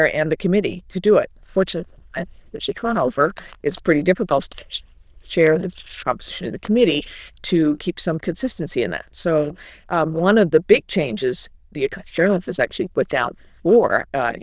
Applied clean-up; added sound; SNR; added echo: neural diffusion model UNIVERSE++.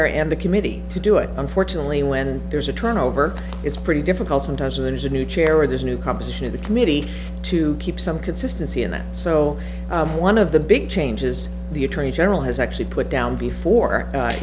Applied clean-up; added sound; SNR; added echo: none; none; none; none.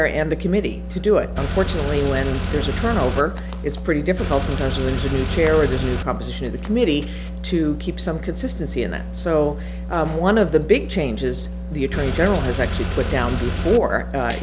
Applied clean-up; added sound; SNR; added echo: none; Car; 3 dB; none.